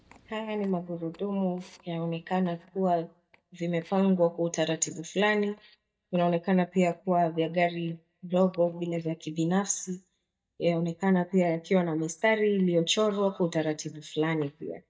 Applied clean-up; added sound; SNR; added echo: neural mask model DeepFilterNet 3.